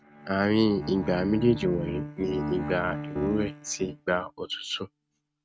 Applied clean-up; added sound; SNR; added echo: neural mask model RNNoise.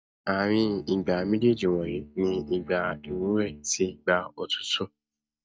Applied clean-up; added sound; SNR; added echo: neural mask model DeepFilterNet 3.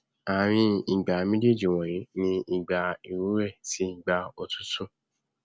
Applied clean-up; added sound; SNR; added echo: none; none; none; none.